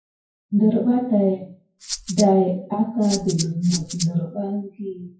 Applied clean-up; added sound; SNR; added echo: classical method WPE with log-MMSE.